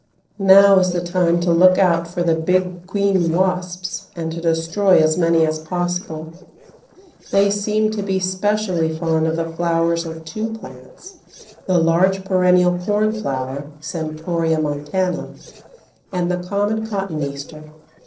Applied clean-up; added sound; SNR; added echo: neural separator model SepFormer DNS4.